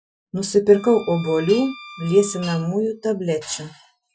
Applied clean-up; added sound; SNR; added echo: classical method Wiener filter.